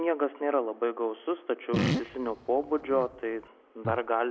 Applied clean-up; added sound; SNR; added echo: none; Fart; 3 dB; none.